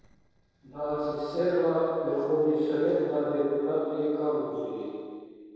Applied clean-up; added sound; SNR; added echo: neural separator model SepFormer DNS4.